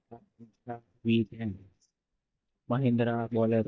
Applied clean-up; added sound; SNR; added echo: neural mask model DeepFilterNet 3.